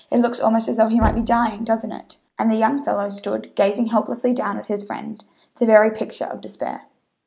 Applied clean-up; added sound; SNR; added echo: none; Knock; 11 dB; none.